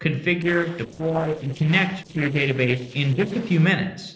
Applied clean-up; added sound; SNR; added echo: neural separator model SepFormer DNS4.